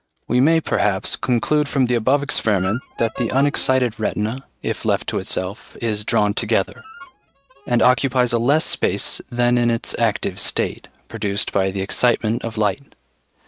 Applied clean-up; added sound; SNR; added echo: neural mask model RNNoise.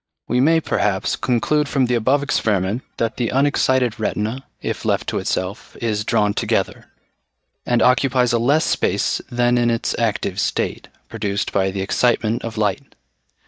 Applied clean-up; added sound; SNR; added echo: neural mask model DeepFilterNet 3.